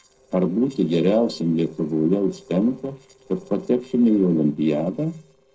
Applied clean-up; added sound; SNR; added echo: neural separator model SepFormer DNS4.